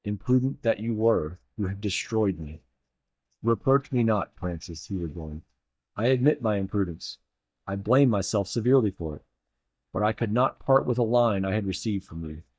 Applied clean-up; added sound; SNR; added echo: neural mask model DeepFilterNet 3.